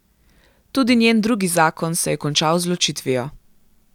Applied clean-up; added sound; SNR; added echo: none; none; none; none.